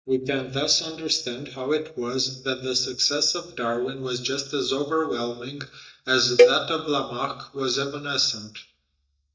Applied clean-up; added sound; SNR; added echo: neural mask model DeepFilterNet 3.